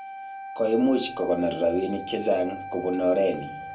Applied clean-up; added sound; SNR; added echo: none; Wind instrument, woodwind instrument; 12 dB; reverberation time 0.2 s.